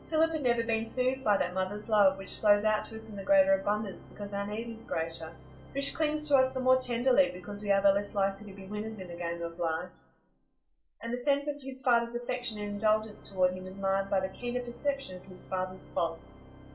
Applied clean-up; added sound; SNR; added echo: none; Organ; 20 dB; reverberation time 0.4 s.